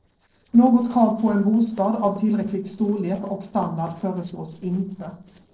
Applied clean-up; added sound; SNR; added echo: neural separator model SepFormer DNS4.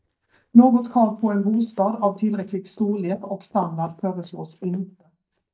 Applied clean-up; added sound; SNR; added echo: neural mask model DeepFilterNet 3.